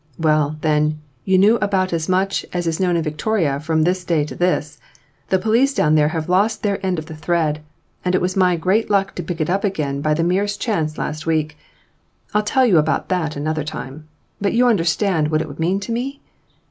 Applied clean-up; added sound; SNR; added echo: none; none; none; none.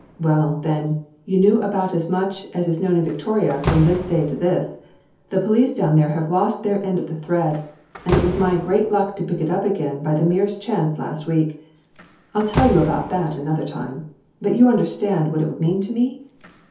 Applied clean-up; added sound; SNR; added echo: none; Slam; 12 dB; reverberation time 0.5 s.